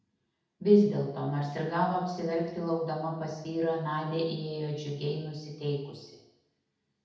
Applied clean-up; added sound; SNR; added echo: none; none; none; reverberation time 0.8 s.